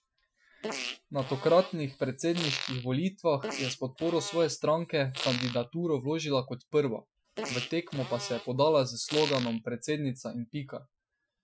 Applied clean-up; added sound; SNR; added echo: classical method Wiener filter.